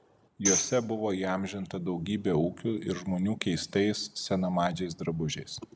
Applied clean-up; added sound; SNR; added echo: none; Tambourine; 4 dB; none.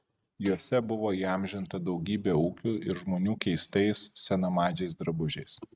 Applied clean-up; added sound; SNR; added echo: neural mask model RNNoise.